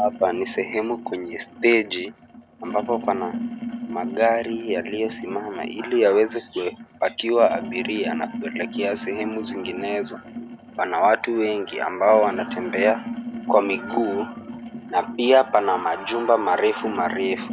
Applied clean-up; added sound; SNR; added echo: none; Sink (filling or washing); 11 dB; none.